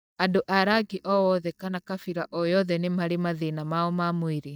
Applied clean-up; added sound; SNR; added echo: neural mask model DeepFilterNet 3.